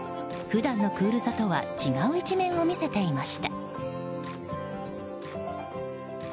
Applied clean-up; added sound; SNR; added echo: none; none; none; none.